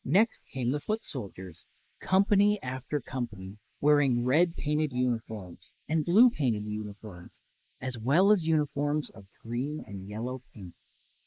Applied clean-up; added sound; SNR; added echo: neural mask model Resemble Enhance denoiser.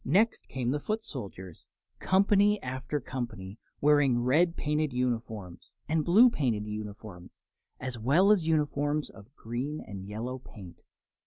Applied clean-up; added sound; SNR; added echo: none; none; none; none.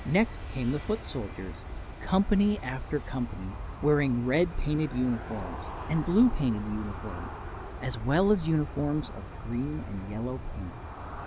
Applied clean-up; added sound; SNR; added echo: none; Aircraft; 9 dB; none.